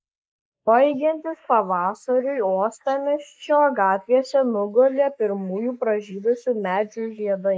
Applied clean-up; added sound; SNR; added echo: neural mask model Resemble Enhance denoiser.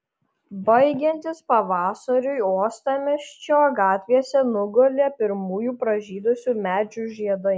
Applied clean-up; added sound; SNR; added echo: none; none; none; none.